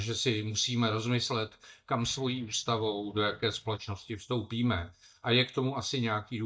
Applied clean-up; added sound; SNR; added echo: neural mask model DeepFilterNet 3.